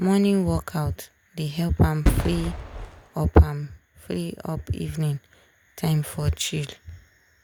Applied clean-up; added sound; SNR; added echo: none; Fireworks; 2 dB; none.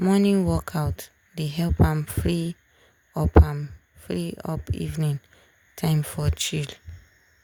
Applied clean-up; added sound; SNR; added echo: none; none; none; none.